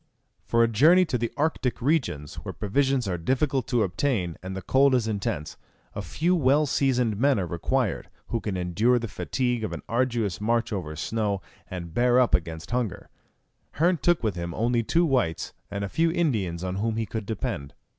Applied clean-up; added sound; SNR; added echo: none; none; none; none.